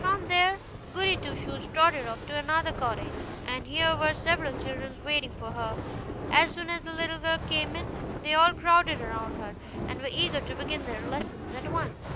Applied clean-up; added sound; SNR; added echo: none; Fire; 7 dB; none.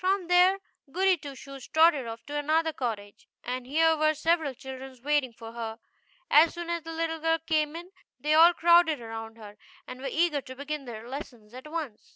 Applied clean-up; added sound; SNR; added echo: none; none; none; none.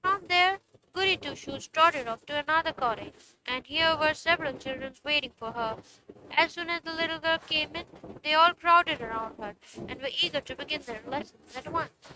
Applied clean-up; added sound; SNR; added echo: neural mask model RNNoise.